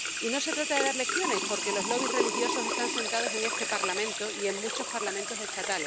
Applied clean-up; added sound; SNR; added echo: none; Sink (filling or washing) / Water tap, faucet; -2 dB; none.